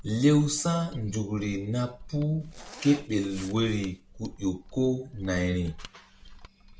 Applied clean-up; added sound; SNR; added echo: none; Mechanisms + Zipper (clothing); 18 dB; none.